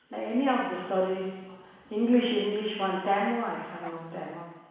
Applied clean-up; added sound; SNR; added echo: none; Dog; 18 dB; reverberation time 1.1 s.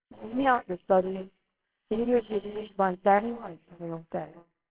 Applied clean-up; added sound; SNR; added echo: neural separator model SepFormer WHAMR!.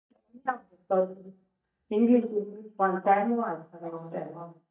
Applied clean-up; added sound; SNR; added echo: neural mask model DeepFilterNet 3.